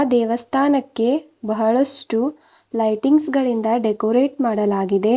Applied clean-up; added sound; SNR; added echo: none; none; none; none.